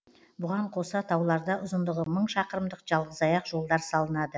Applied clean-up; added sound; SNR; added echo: none; none; none; none.